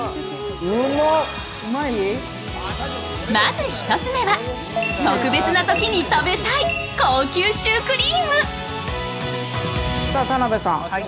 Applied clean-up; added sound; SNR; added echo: none; none; none; none.